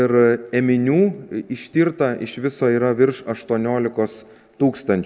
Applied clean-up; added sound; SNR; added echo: none; none; none; none.